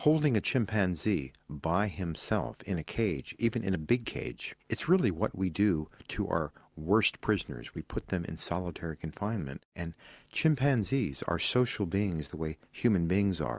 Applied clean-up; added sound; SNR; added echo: none; none; none; none.